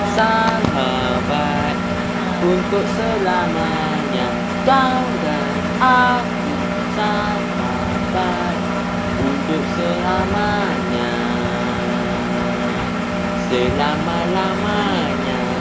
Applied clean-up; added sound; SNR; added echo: none; Engine; -1 dB; none.